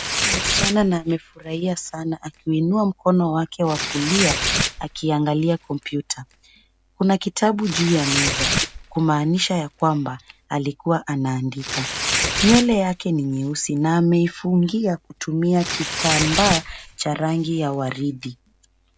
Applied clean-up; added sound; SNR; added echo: none; Tearing; 6 dB; none.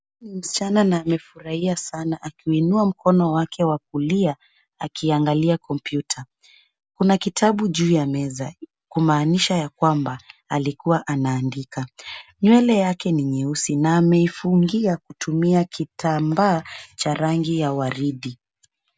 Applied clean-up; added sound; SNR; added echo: none; none; none; none.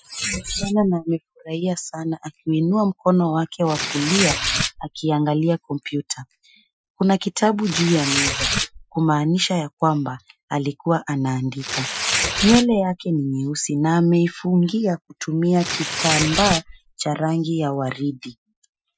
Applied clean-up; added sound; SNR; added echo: classical method Wiener filter.